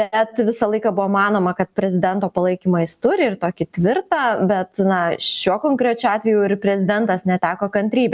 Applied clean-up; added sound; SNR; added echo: none; none; none; none.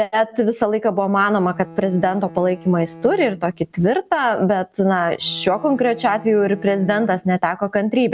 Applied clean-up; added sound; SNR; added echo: none; Bowed string instrument; 19 dB; none.